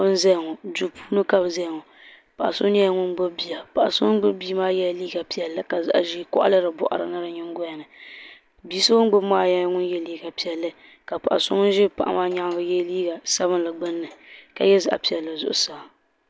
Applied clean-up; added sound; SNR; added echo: none; none; none; none.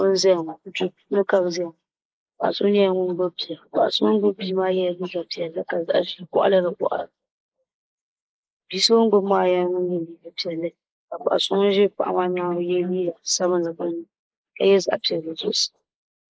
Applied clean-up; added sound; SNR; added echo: neural mask model Resemble Enhance denoiser.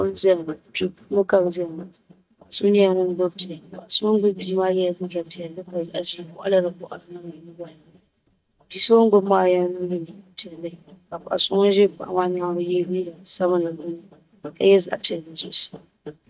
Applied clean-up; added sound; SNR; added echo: neural mask model DeepFilterNet 3.